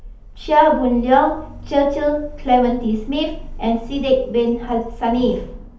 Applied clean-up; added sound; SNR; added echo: none; Sliding door; 14 dB; reverberation time 0.6 s.